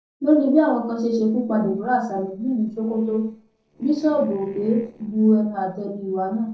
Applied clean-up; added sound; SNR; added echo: neural separator model SepFormer DNS4.